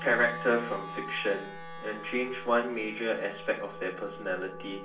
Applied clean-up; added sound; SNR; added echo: none; Wind instrument, woodwind instrument; 11 dB; reverberation time 0.4 s.